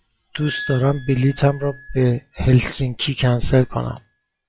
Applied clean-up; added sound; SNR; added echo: classical method log-MMSE.